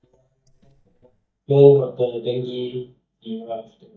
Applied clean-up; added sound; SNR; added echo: neural mask model DeepFilterNet 3.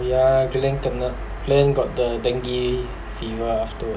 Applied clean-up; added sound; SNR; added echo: none; none; none; none.